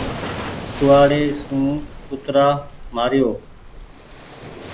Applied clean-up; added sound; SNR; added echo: none; Waves, surf; 12 dB; none.